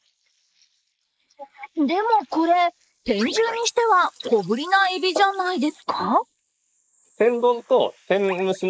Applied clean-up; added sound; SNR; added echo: neural mask model Resemble Enhance denoiser.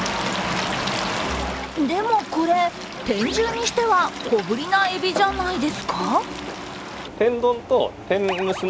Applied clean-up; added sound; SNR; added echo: none; none; none; none.